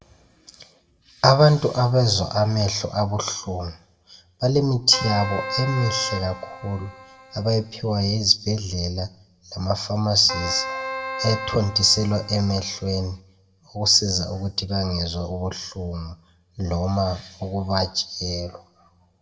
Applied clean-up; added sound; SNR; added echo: none; Keyboard (musical); 9 dB; reverberation time 0.6 s.